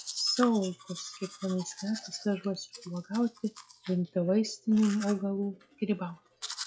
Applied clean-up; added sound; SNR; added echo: classical method log-MMSE.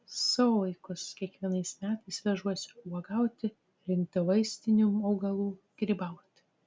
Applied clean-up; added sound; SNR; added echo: none; none; none; none.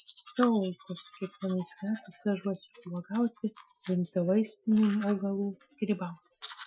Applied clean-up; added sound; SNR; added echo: classical method Wiener filter.